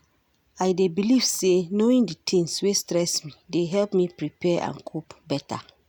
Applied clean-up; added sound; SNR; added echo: none; none; none; none.